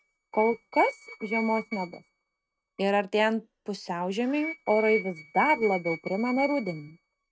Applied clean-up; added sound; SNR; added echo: neural mask model RNNoise.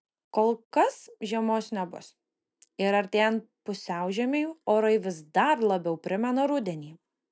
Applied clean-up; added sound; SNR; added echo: none; none; none; none.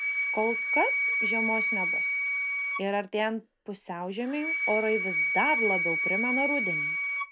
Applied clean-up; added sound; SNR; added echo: none; Wind instrument, woodwind instrument; -2 dB; none.